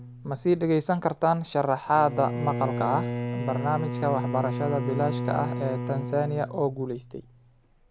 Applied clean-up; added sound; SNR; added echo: none; Bowed string instrument; 5 dB; none.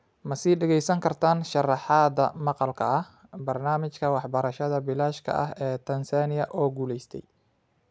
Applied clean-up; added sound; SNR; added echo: none; none; none; none.